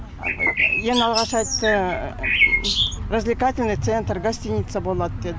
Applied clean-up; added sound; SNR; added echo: none; Bird; -1 dB; none.